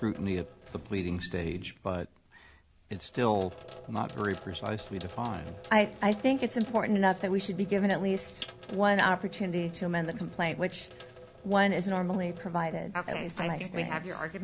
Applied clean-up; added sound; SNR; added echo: none; Sink (filling or washing); 17 dB; none.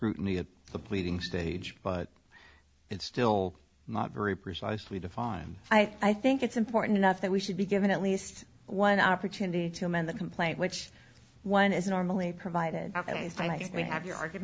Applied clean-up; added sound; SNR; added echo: none; none; none; none.